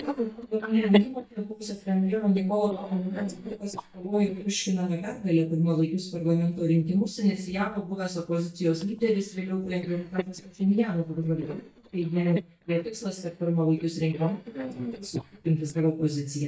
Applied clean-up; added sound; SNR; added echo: neural mask model DeepFilterNet 3.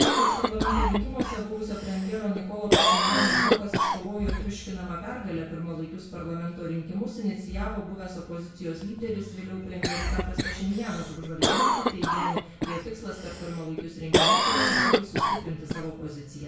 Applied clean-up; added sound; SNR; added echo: none; Cough; -4 dB; reverberation time 0.6 s.